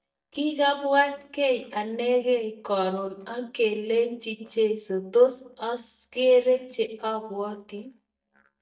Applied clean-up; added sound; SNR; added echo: neural mask model DeepFilterNet 3.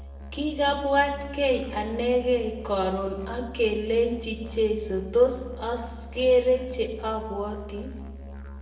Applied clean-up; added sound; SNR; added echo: none; Musical instrument; 13 dB; reverberation time 1.0 s.